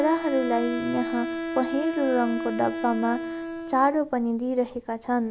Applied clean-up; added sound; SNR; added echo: none; Wind instrument, woodwind instrument; 6 dB; none.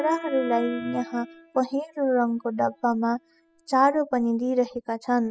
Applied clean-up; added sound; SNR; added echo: classical method spectral subtraction.